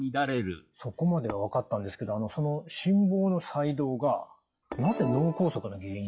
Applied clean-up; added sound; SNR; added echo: classical method log-MMSE.